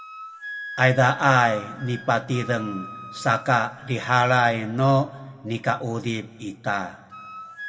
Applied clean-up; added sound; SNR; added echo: none; Wind instrument, woodwind instrument; 17 dB; reverberation time 1.2 s.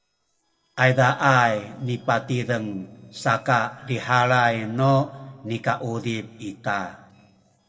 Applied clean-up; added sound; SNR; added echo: neural separator model SepFormer DNS4.